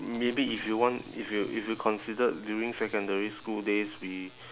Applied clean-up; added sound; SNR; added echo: none; none; none; none.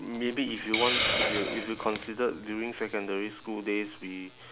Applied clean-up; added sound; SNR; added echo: none; Hiss; 2 dB; none.